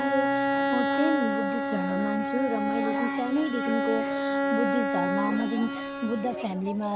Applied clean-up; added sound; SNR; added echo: none; Bowed string instrument; -2 dB; none.